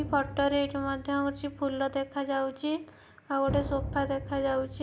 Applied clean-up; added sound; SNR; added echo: none; Drum; 10 dB; none.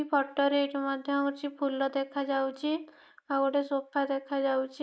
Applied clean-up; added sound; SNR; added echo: neural mask model Resemble Enhance denoiser.